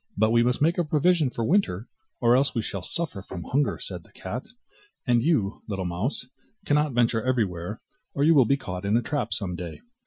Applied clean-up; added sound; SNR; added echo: classical method Wiener filter.